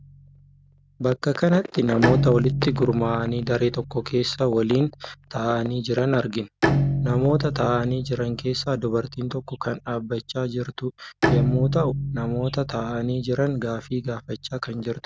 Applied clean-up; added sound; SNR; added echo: none; Bowed string instrument; 4 dB; none.